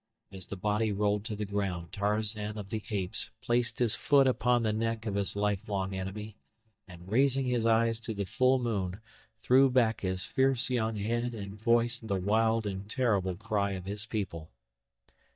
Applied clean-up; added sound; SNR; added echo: neural mask model DeepFilterNet 3.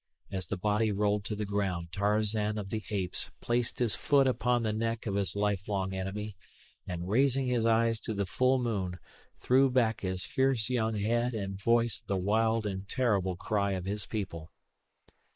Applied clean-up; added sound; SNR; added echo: neural mask model Resemble Enhance denoiser.